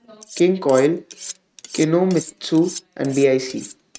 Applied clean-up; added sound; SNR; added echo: neural mask model RNNoise.